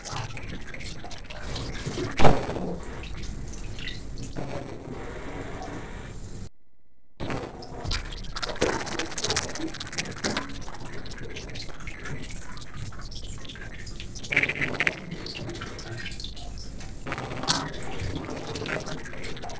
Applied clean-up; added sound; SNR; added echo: neural separator model SepFormer DNS4.